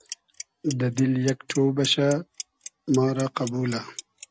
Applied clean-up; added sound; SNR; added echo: none; Clock; 17 dB; none.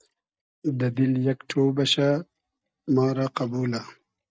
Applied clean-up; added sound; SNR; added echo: neural mask model DeepFilterNet 3.